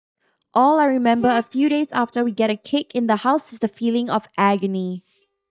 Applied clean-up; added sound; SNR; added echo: neural mask model DeepFilterNet 3.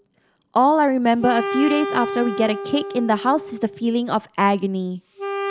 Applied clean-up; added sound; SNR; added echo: none; Wind instrument, woodwind instrument; 9 dB; none.